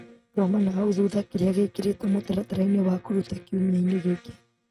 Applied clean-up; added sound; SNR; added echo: neural mask model RNNoise.